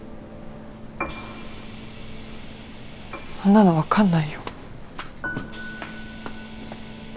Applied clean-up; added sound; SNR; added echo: none; Hiss; 18 dB; none.